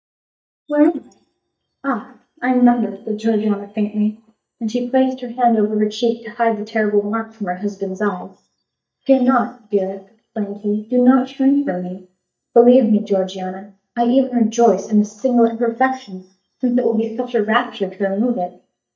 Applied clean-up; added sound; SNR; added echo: neural mask model DeepFilterNet 3.